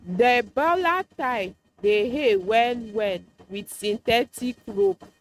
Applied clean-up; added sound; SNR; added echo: neural mask model RNNoise.